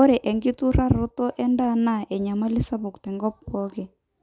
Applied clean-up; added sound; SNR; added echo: none; none; none; none.